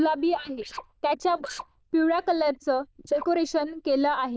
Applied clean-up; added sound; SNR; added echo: neural diffusion model UNIVERSE++.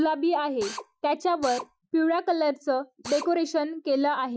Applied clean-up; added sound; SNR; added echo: classical method Wiener filter.